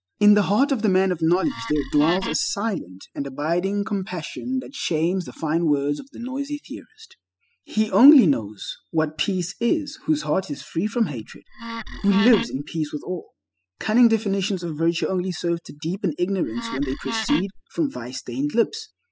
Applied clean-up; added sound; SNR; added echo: classical method spectral subtraction.